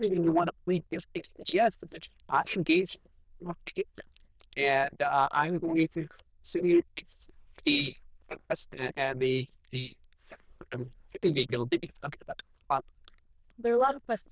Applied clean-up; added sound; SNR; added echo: neural diffusion model UNIVERSE++.